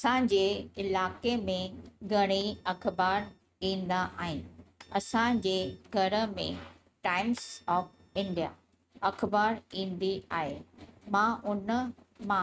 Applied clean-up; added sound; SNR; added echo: neural mask model RNNoise.